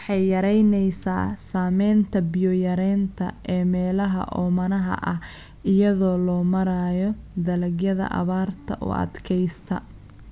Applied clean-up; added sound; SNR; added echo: none; none; none; none.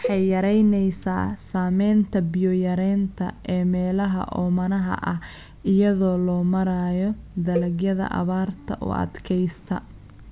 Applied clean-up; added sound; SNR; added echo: none; Cowbell; 13 dB; none.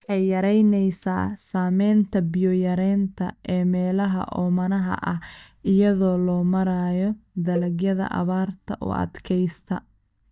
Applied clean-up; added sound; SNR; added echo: neural mask model DeepFilterNet 3.